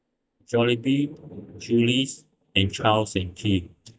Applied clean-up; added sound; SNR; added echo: neural mask model DeepFilterNet 3.